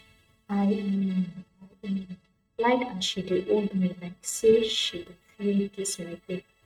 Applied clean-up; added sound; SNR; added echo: neural mask model RNNoise.